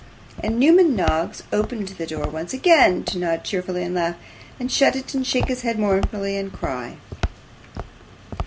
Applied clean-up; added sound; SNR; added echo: none; Walk, footsteps; 10 dB; none.